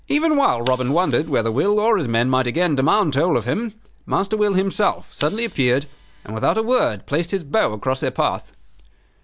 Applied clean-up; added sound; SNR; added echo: none; Scissors; 19 dB; none.